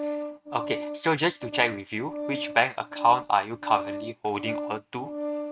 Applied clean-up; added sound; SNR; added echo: neural mask model RNNoise.